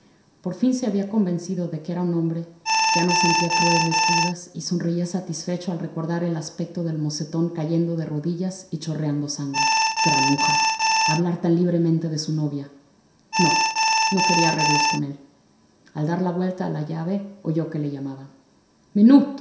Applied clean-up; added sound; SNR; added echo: none; Alarm; -4 dB; reverberation time 0.7 s.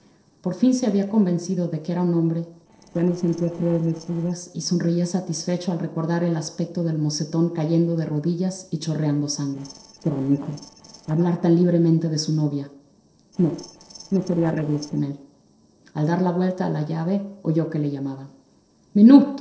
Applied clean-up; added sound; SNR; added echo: neural separator model SepFormer DNS4.